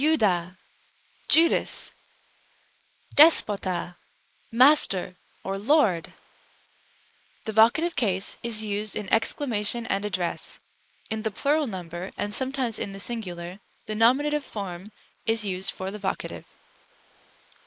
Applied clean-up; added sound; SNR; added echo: neural mask model Resemble Enhance denoiser.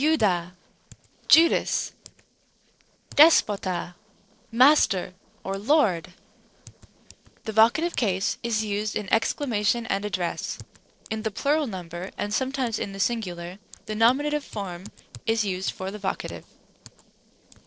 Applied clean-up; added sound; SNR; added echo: neural separator model SepFormer DNS4.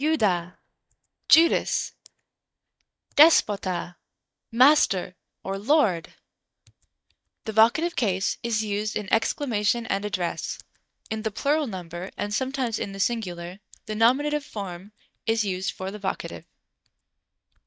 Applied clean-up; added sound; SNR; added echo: neural mask model DeepFilterNet 3.